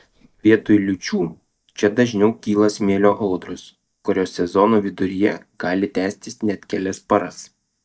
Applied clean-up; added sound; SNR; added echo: neural mask model DeepFilterNet 3.